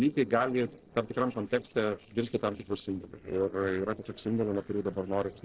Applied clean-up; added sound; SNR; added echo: neural separator model SepFormer DNS4.